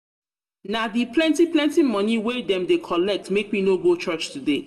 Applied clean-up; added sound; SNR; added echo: none; none; none; reverberation time 1.0 s.